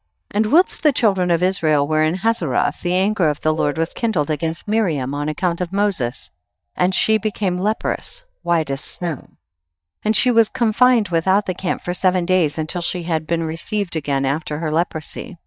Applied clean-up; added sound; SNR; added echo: neural mask model DeepFilterNet 3.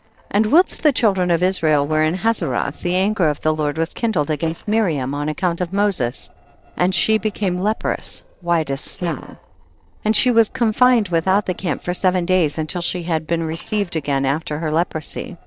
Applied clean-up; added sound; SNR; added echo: neural separator model SepFormer DNS4.